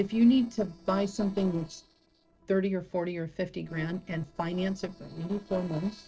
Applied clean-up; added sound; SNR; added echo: neural separator model SepFormer DNS4.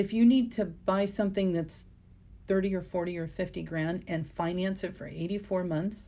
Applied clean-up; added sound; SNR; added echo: none; none; none; none.